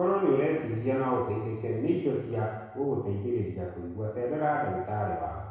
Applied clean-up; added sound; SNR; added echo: none; none; none; reverberation time 1.1 s.